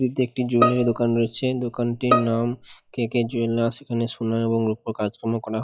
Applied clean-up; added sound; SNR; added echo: classical method log-MMSE.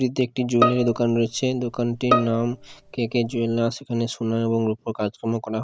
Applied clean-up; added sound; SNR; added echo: none; Bowed string instrument; 5 dB; none.